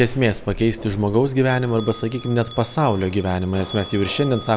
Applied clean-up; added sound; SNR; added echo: none; Bell; 17 dB; none.